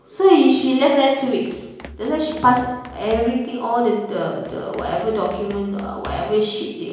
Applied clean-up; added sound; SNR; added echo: none; Run; 19 dB; reverberation time 1.0 s.